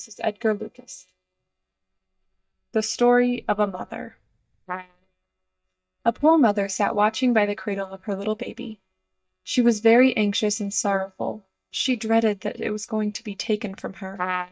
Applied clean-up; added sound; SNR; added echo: neural mask model DeepFilterNet 3.